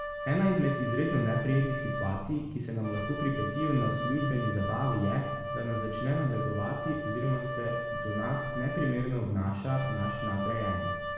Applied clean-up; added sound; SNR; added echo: none; Wind instrument, woodwind instrument; 5 dB; reverberation time 0.9 s.